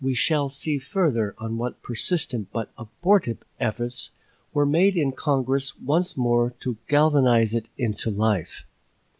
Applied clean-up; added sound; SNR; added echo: none; none; none; none.